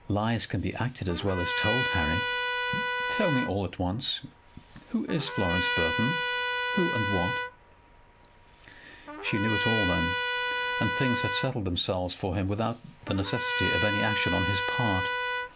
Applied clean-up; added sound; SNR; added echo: none; Trumpet; 1 dB; none.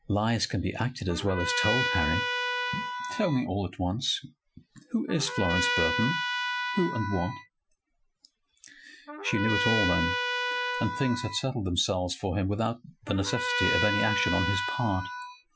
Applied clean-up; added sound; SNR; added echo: classical method Wiener filter.